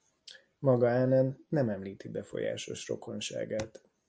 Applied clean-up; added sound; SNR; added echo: none; none; none; none.